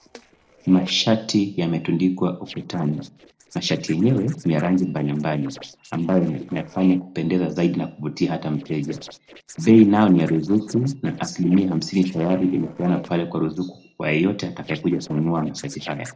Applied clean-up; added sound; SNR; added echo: neural separator model SepFormer DNS4.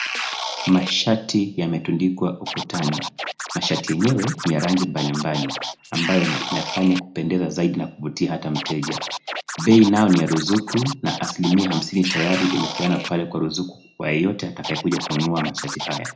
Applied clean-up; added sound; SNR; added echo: none; Scratching (performance technique); 9 dB; reverberation time 0.3 s.